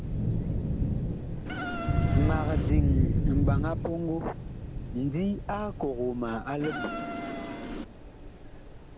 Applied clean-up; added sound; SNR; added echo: none; Insect + Thunder / Rain; -4 dB; none.